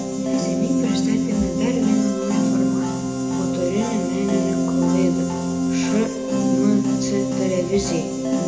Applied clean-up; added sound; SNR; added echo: none; Piano; -4 dB; reverberation time 0.6 s.